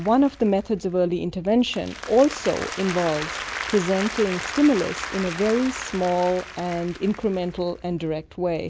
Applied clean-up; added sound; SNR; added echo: none; Applause; 11 dB; none.